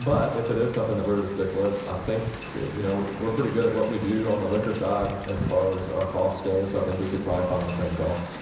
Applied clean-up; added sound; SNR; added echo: none; Wind; 10 dB; reverberation time 1.0 s.